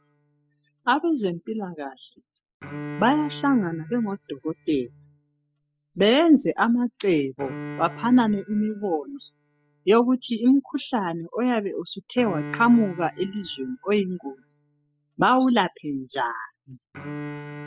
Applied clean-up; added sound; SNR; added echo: classical method spectral subtraction.